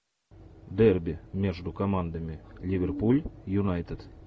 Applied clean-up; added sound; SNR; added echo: none; none; none; none.